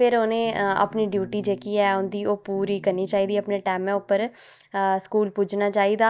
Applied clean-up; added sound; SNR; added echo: neural mask model DeepFilterNet 3.